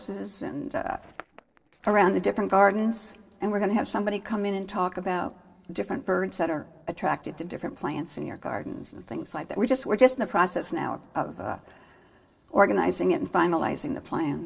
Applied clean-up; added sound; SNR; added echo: neural separator model SepFormer DNS4.